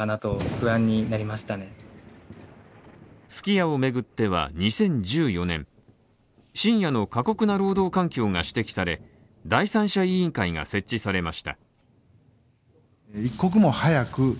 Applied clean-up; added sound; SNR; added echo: none; Thunder; 17 dB; none.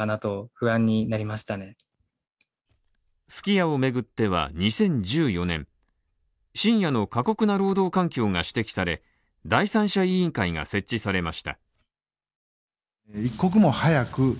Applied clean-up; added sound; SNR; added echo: none; none; none; none.